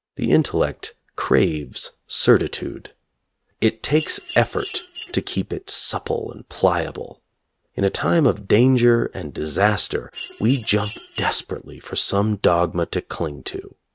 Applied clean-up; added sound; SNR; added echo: neural mask model RNNoise.